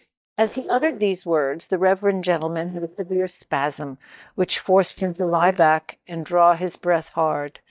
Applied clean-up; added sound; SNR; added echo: neural mask model DeepFilterNet 3.